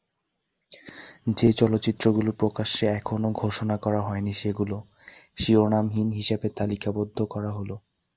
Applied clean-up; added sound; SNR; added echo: none; none; none; none.